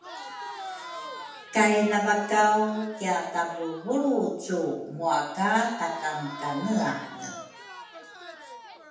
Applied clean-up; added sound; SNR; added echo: none; Crowd; 14 dB; reverberation time 0.8 s.